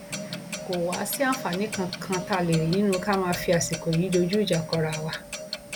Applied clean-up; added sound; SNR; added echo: none; Clock; 9 dB; none.